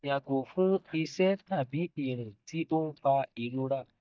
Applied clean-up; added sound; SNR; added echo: neural mask model DeepFilterNet 3.